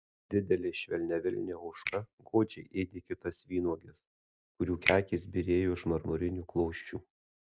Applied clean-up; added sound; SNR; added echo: neural mask model RNNoise.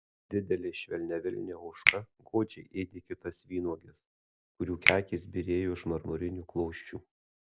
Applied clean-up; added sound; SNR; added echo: none; Finger snapping; 0 dB; none.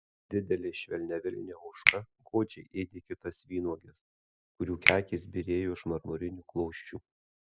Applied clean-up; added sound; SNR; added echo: classical method spectral subtraction.